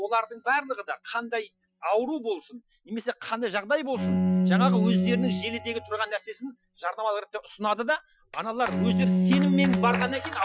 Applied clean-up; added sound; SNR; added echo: classical method Wiener filter.